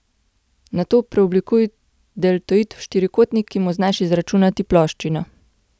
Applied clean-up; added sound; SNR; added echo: none; none; none; none.